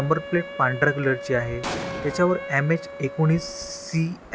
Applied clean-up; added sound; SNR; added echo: none; Explosion + Wind instrument, woodwind instrument; 11 dB; none.